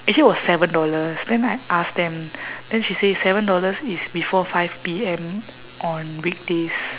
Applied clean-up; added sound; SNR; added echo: none; none; none; none.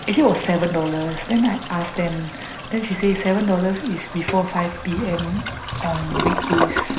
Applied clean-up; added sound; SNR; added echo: none; Toilet flush; 6 dB; reverberation time 0.5 s.